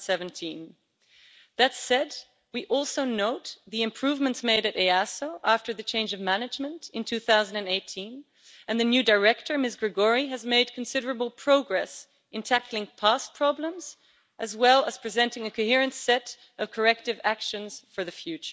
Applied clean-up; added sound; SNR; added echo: none; none; none; none.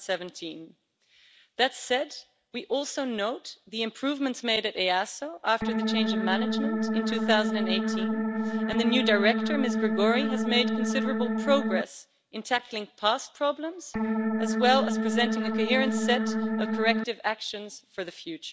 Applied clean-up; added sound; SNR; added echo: none; Organ; -2 dB; none.